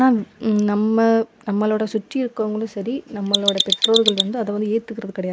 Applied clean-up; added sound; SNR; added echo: neural mask model Resemble Enhance denoiser.